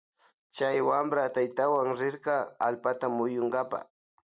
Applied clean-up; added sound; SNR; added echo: none; none; none; none.